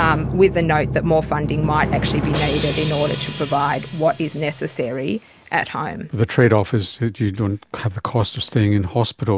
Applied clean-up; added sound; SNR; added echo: none; Drum; 8 dB; none.